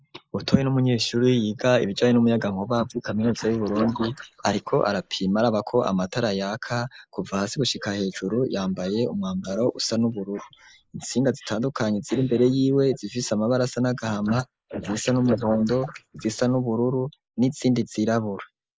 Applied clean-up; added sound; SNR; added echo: neural mask model Resemble Enhance denoiser.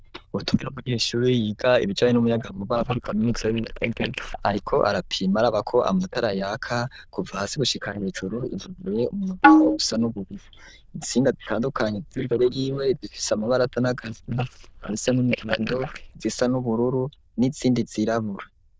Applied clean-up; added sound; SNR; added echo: neural diffusion model UNIVERSE++.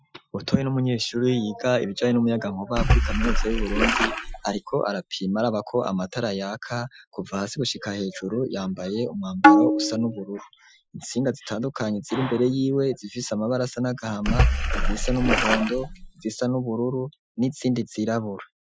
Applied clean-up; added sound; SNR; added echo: classical method Wiener filter.